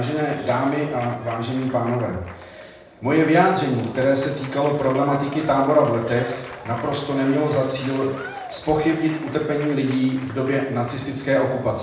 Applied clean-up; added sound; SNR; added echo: none; Applause / Crowd; 17 dB; reverberation time 0.9 s.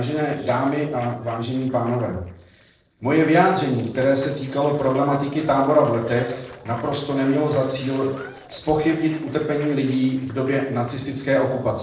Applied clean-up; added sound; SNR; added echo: neural separator model SepFormer DNS4.